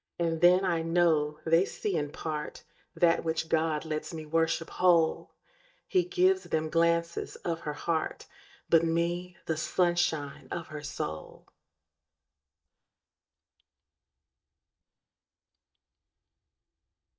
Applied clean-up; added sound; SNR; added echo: neural mask model DeepFilterNet 3.